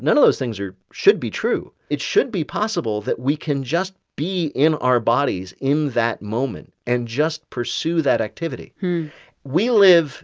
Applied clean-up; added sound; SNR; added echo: none; none; none; none.